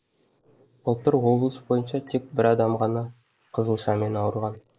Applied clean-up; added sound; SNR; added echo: neural mask model Resemble Enhance denoiser.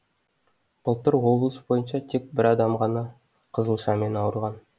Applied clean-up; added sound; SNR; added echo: none; none; none; none.